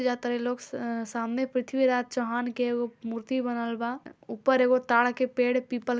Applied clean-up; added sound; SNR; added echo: none; none; none; none.